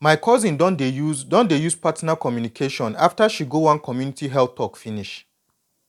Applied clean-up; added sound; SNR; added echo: none; none; none; none.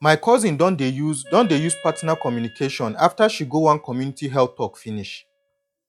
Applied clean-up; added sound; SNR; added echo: classical method log-MMSE.